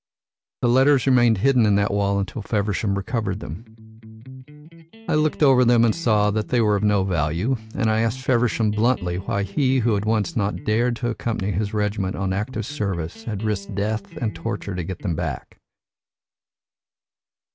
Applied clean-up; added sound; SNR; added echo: none; Electric guitar; 18 dB; none.